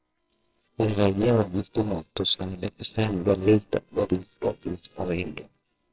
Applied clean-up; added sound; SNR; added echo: neural separator model SepFormer WHAMR!.